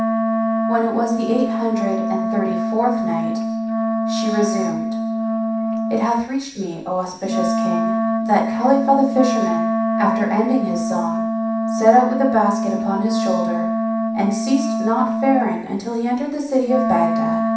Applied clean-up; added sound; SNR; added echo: none; Wind instrument, woodwind instrument; 0 dB; reverberation time 0.7 s.